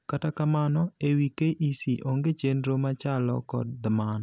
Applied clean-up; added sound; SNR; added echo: none; none; none; none.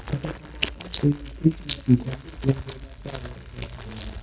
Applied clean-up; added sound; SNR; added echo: neural mask model DeepFilterNet 3.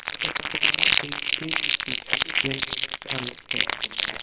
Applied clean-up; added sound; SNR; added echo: neural separator model SepFormer WHAMR!.